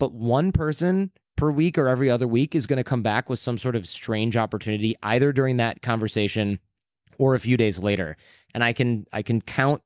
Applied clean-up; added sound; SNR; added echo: none; none; none; none.